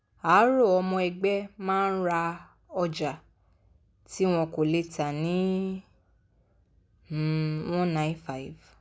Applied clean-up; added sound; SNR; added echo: none; none; none; none.